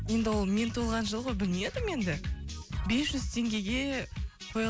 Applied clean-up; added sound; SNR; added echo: none; none; none; none.